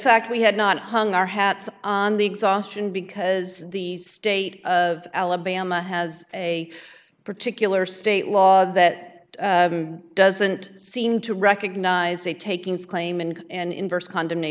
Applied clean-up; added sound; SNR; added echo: none; none; none; none.